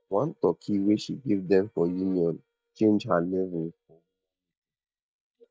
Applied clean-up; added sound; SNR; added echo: neural mask model DeepFilterNet 3.